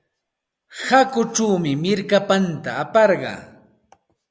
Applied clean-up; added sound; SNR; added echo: none; none; none; none.